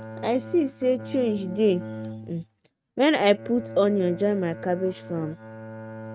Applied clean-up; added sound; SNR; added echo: neural mask model RNNoise.